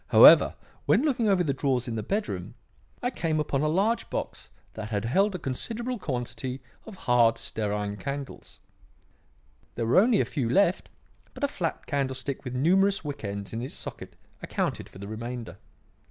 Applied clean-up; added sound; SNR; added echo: none; none; none; none.